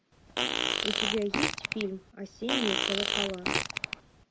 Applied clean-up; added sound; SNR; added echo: none; Fart; -4 dB; none.